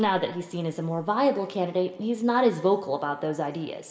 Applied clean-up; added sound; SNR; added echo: none; none; none; reverberation time 2.9 s.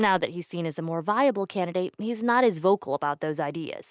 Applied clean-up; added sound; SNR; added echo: none; none; none; none.